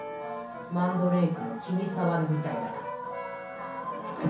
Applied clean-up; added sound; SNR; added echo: none; Brass instrument; 11 dB; reverberation time 0.6 s.